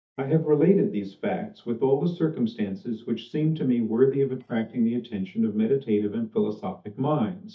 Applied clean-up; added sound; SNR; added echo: neural mask model DeepFilterNet 3.